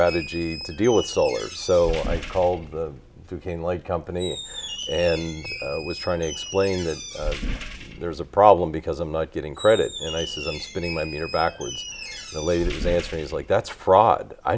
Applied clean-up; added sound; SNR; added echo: none; Squeak; 11 dB; none.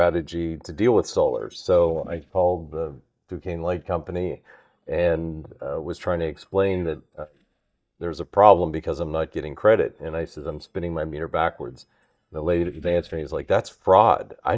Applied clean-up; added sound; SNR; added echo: neural mask model DeepFilterNet 3.